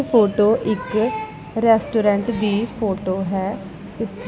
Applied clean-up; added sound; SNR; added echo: none; none; none; none.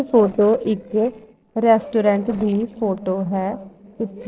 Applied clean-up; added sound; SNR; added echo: neural separator model SepFormer DNS4.